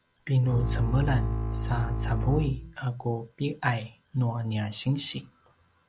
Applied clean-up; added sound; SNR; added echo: none; Bowed string instrument; 1 dB; none.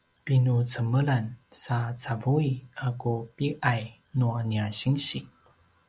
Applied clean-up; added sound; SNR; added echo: none; none; none; none.